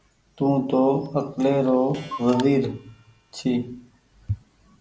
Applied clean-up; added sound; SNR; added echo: none; Clock; 17 dB; none.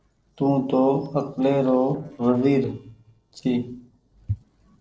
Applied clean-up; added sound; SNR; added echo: neural separator model SepFormer DNS4.